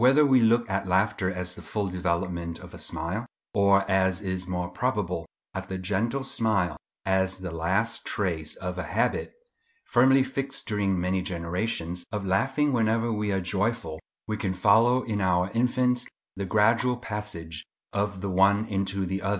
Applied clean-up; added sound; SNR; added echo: none; none; none; none.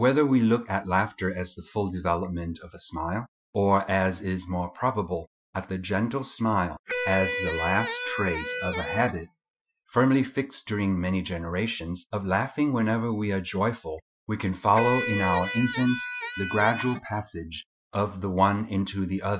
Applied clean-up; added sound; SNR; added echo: classical method Wiener filter.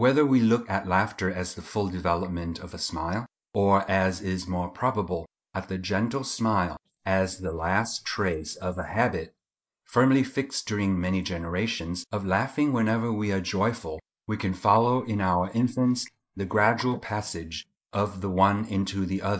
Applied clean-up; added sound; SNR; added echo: neural mask model Resemble Enhance denoiser.